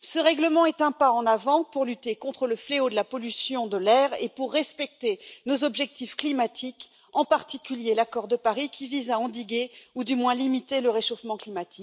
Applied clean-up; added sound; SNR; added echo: none; none; none; none.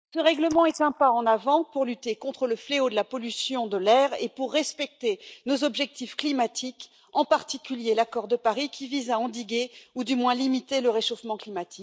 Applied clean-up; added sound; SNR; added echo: neural mask model DeepFilterNet 3.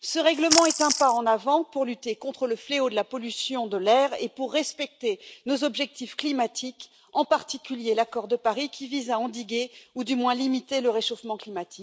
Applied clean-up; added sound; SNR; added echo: none; Splash, splatter; 0 dB; none.